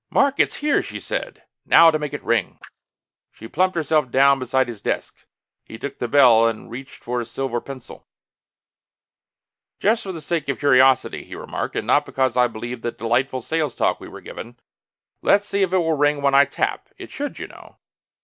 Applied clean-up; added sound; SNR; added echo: neural mask model Resemble Enhance denoiser.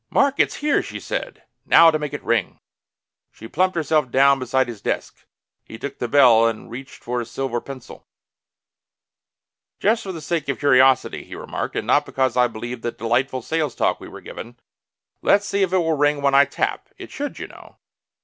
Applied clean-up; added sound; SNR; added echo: none; none; none; none.